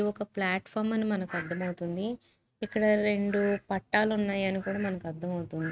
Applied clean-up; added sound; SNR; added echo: neural mask model RNNoise.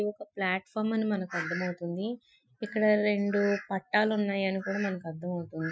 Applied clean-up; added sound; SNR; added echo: classical method Wiener filter.